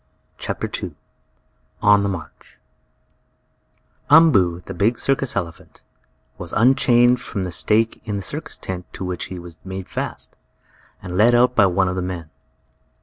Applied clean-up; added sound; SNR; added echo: none; none; none; none.